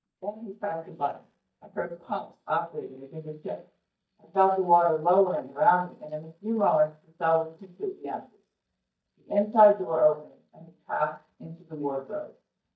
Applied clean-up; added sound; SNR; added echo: neural mask model DeepFilterNet 3.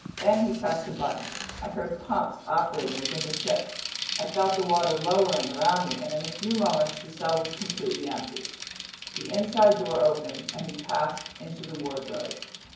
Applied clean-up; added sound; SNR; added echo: none; Bicycle; 10 dB; reverberation time 0.9 s.